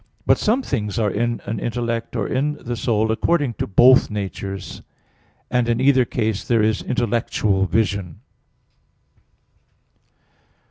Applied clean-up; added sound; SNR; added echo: none; none; none; none.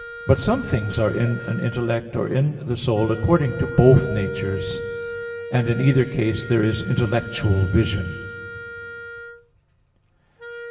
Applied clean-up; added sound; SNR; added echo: none; Wind instrument, woodwind instrument; 12 dB; reverberation time 2.0 s.